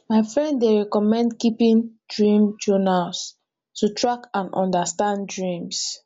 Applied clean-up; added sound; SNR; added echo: none; none; none; none.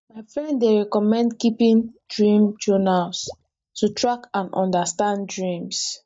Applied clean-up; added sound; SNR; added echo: neural mask model DeepFilterNet 3.